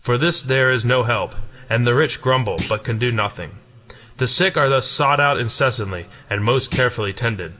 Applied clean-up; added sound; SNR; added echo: none; Thump, thud; 11 dB; reverberation time 2.3 s.